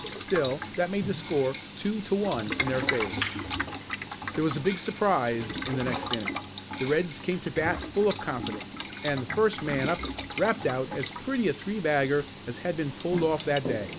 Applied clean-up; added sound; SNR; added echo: none; Boiling; 6 dB; none.